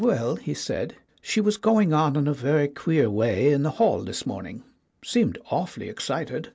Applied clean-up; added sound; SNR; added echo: none; none; none; none.